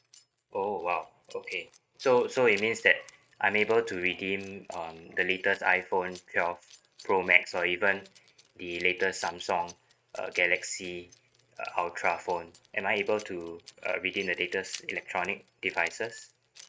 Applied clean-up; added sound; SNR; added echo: neural mask model RNNoise.